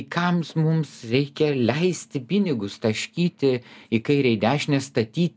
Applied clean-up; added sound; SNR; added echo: none; none; none; none.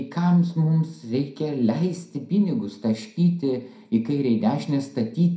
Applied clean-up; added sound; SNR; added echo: none; none; none; reverberation time 0.4 s.